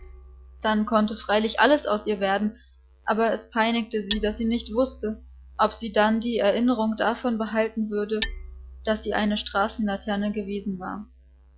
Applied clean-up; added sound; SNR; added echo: none; Hammer; 17 dB; none.